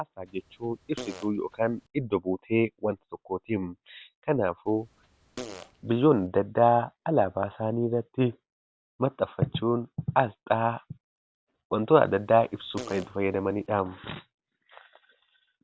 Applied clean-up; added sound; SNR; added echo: none; Fart; 17 dB; none.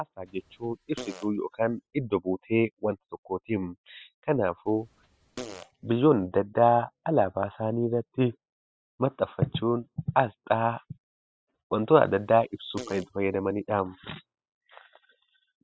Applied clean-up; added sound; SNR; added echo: classical method spectral subtraction.